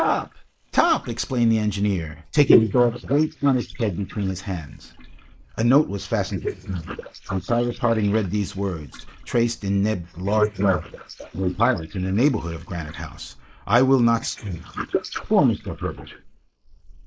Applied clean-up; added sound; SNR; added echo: neural mask model Resemble Enhance denoiser.